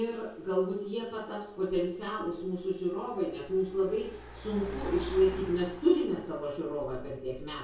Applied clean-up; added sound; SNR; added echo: none; Car; 14 dB; reverberation time 0.6 s.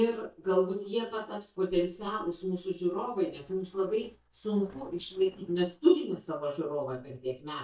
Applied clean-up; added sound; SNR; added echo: neural mask model DeepFilterNet 3.